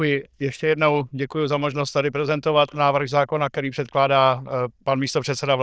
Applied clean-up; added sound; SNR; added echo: neural diffusion model UNIVERSE++.